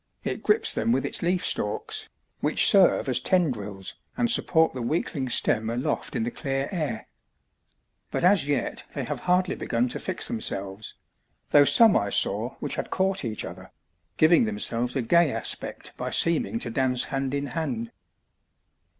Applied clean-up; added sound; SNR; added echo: none; none; none; none.